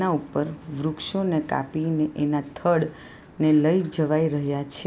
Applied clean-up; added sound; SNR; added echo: none; none; none; none.